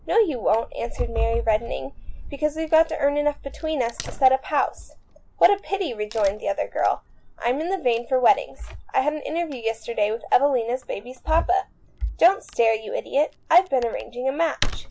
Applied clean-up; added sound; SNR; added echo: none; Tearing / Wood; 13 dB; none.